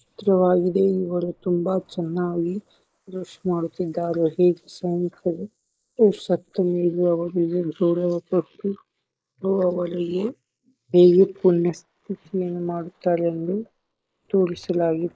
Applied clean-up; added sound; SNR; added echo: neural mask model Resemble Enhance denoiser.